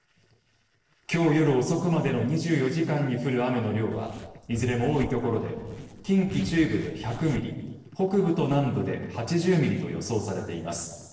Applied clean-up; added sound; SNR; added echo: neural separator model SepFormer DNS4.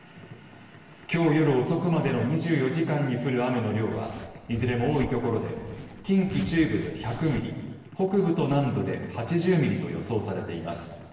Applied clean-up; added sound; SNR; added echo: none; Zipper (clothing); 15 dB; reverberation time 1.2 s.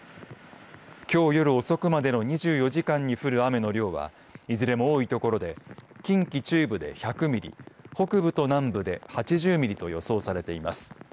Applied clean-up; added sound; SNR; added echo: none; none; none; none.